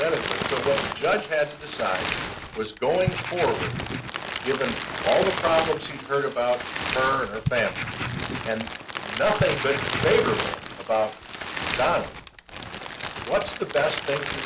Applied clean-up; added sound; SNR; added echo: none; Crumpling, crinkling + Writing; 4 dB; none.